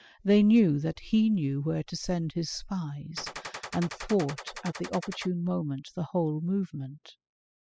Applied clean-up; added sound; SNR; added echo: classical method spectral subtraction.